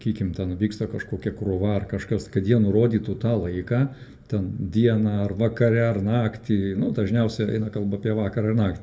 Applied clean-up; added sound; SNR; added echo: none; none; none; reverberation time 1.0 s.